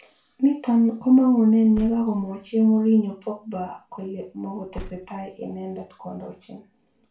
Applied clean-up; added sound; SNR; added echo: none; Car; 18 dB; reverberation time 0.3 s.